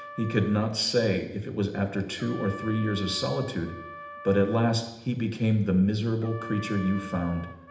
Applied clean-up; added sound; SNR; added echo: none; Trumpet; 16 dB; reverberation time 0.8 s.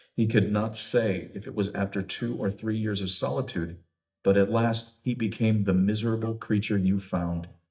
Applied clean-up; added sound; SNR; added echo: neural mask model DeepFilterNet 3.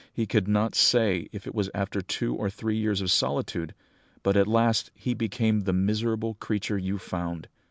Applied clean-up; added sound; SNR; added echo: none; none; none; none.